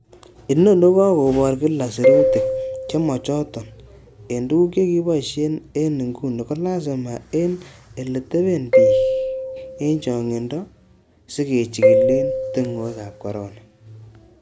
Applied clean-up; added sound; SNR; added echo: none; Marimba, xylophone; -1 dB; none.